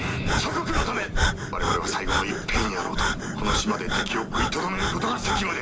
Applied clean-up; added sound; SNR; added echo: none; Breathing; -1 dB; reverberation time 0.3 s.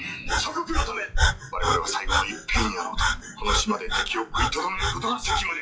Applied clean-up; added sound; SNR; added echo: classical method WPE with log-MMSE.